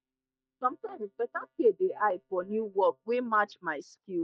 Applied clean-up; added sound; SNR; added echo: neural mask model DeepFilterNet 3.